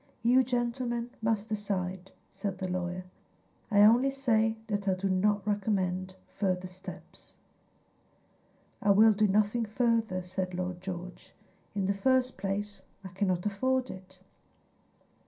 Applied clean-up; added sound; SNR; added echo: none; none; none; reverberation time 0.3 s.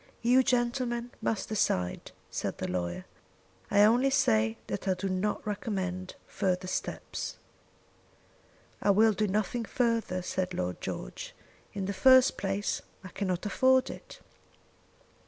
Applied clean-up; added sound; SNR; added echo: none; none; none; none.